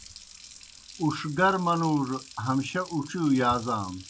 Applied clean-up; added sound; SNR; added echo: none; Water tap, faucet; 19 dB; none.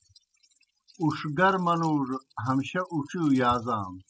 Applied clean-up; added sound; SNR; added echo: classical method spectral subtraction.